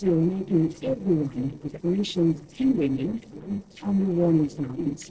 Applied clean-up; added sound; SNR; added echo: neural separator model SepFormer DNS4.